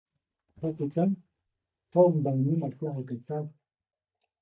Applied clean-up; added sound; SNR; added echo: neural mask model DeepFilterNet 3.